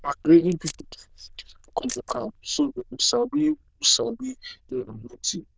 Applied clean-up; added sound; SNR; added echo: neural diffusion model UNIVERSE++.